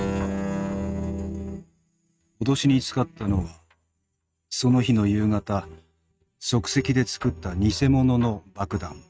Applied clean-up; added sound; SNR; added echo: neural mask model RNNoise.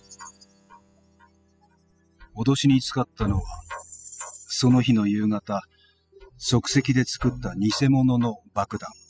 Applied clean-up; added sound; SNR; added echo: classical method spectral subtraction.